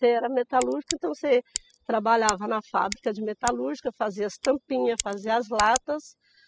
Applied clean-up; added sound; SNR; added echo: classical method spectral subtraction.